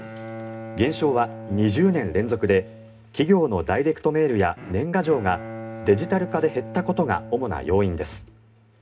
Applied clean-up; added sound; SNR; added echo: none; Bowed string instrument; 15 dB; reverberation time 0.3 s.